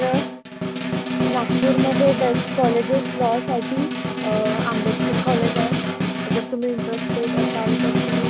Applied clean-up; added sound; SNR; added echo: none; Snare drum; -2 dB; none.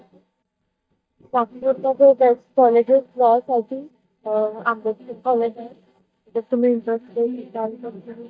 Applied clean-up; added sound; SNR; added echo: neural mask model DeepFilterNet 3.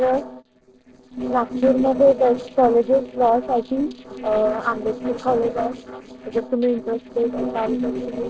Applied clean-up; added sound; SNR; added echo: neural separator model SepFormer DNS4.